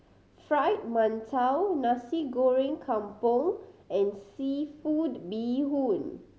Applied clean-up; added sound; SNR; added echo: none; none; none; none.